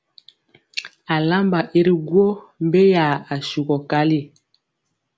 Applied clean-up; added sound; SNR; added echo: none; none; none; none.